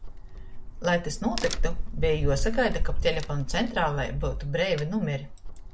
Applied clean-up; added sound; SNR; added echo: none; Crack; 0 dB; none.